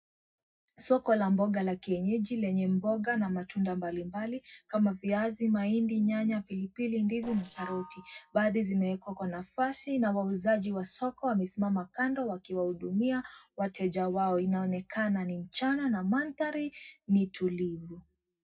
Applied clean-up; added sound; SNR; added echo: neural separator model SepFormer DNS4.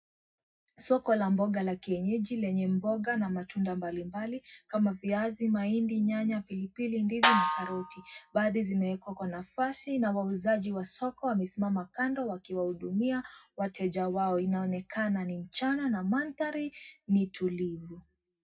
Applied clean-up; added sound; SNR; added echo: none; Snare drum; 0 dB; reverberation time 0.3 s.